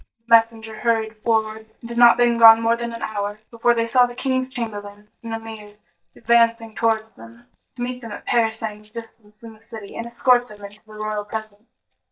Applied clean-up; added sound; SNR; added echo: neural mask model DeepFilterNet 3.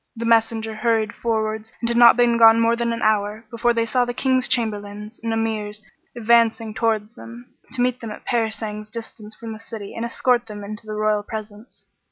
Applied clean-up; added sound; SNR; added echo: none; none; none; none.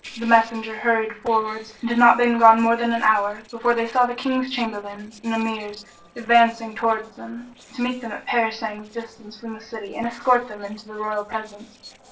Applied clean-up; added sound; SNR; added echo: neural separator model SepFormer DNS4.